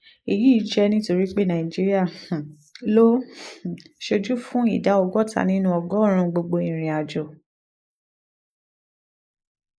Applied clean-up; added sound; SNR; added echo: neural mask model Resemble Enhance denoiser.